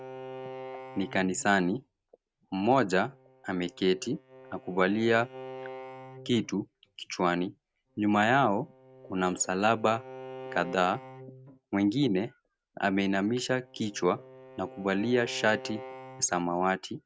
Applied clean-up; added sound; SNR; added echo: neural mask model RNNoise.